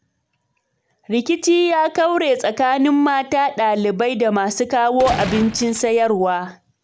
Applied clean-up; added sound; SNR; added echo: none; Gunshot, gunfire; 10 dB; none.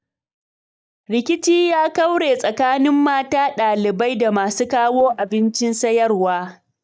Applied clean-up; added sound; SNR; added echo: neural mask model DeepFilterNet 3.